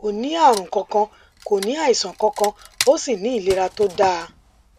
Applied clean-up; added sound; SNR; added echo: none; Wood; 15 dB; none.